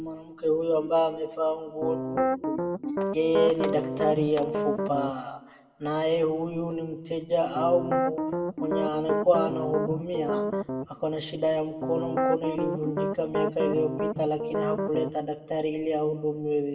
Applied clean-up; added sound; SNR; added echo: none; Piano; 1 dB; reverberation time 1.1 s.